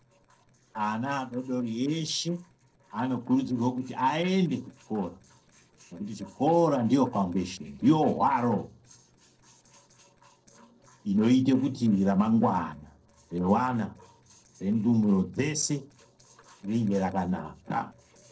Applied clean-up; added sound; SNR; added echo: neural separator model SepFormer DNS4.